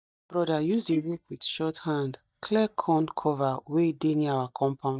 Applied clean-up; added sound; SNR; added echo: neural mask model DeepFilterNet 3.